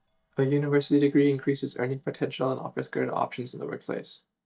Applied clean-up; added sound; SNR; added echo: neural mask model DeepFilterNet 3.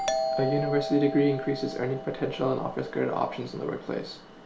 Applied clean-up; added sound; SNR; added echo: none; Doorbell; 6 dB; none.